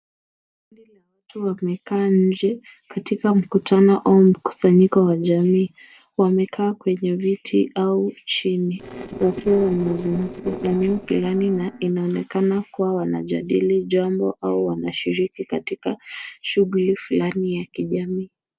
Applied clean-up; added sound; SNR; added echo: neural separator model SepFormer DNS4.